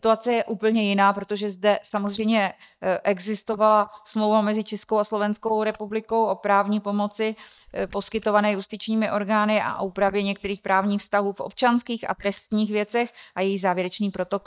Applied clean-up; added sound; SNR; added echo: neural mask model DeepFilterNet 3.